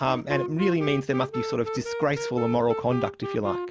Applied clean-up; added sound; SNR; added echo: none; Wind instrument, woodwind instrument; 6 dB; none.